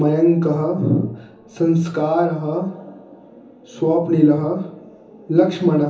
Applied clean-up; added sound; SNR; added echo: none; none; none; reverberation time 0.7 s.